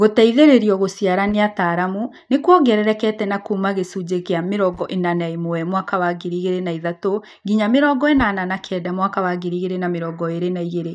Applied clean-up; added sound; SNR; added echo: neural mask model DeepFilterNet 3.